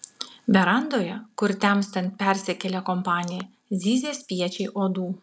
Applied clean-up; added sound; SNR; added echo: none; none; none; none.